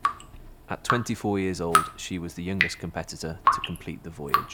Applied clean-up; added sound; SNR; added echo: none; Drip; -3 dB; none.